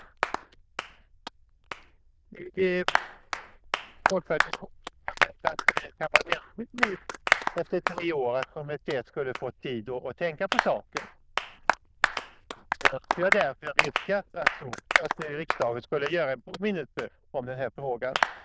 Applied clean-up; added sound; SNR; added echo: neural diffusion model UNIVERSE++.